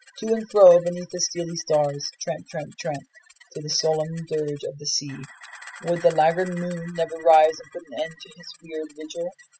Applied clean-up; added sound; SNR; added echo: classical method spectral subtraction.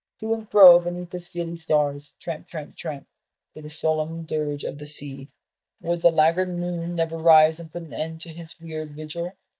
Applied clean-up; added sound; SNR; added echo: neural mask model DeepFilterNet 3.